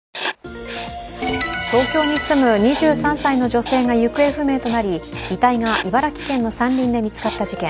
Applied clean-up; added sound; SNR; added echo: none; Writing; 13 dB; none.